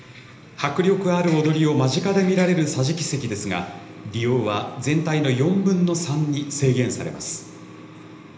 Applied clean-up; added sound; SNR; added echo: none; none; none; reverberation time 1.0 s.